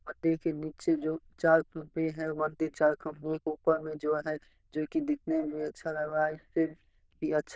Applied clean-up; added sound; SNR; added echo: neural diffusion model UNIVERSE++.